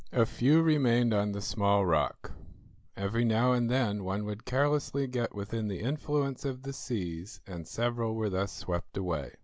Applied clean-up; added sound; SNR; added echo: none; none; none; none.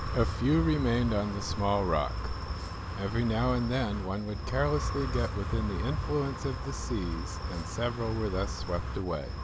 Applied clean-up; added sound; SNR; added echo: none; Wind; 3 dB; none.